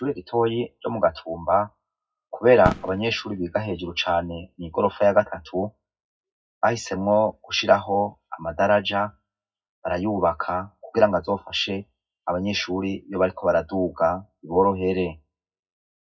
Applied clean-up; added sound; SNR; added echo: classical method WPE with log-MMSE.